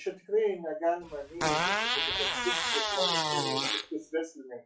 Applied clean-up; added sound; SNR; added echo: classical method WPE with log-MMSE.